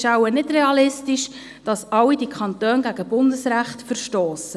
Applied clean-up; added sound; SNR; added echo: none; none; none; none.